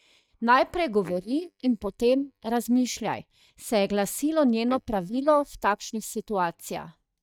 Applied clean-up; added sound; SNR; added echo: neural mask model DeepFilterNet 3.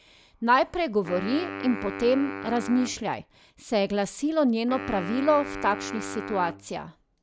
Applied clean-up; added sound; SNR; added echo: none; Wind instrument, woodwind instrument; 11 dB; none.